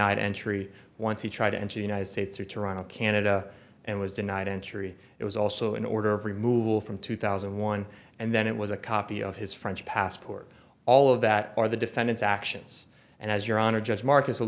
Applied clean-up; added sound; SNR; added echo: none; none; none; none.